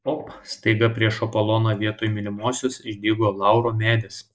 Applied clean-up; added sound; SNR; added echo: neural mask model Resemble Enhance denoiser.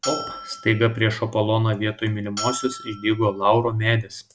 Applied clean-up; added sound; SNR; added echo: none; Bell; 13 dB; none.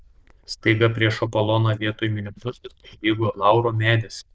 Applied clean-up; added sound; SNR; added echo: neural diffusion model UNIVERSE++.